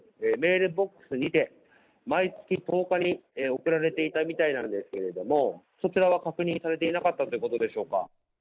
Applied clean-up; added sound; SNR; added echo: neural mask model Resemble Enhance denoiser.